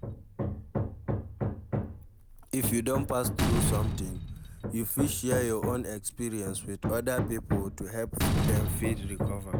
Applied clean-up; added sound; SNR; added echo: none; Hammer + Slam; -2 dB; none.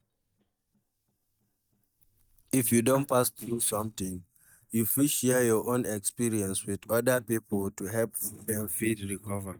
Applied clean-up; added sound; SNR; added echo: neural mask model DeepFilterNet 3.